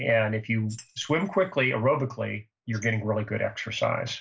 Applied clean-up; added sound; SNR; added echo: neural mask model Resemble Enhance denoiser.